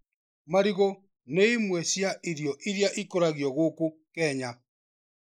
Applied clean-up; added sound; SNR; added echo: neural mask model Resemble Enhance denoiser.